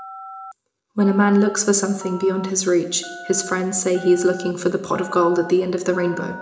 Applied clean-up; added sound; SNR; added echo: none; Telephone; 17 dB; reverberation time 0.6 s.